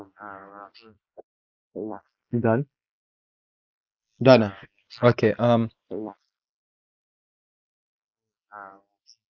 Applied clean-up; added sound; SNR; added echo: neural mask model Resemble Enhance denoiser.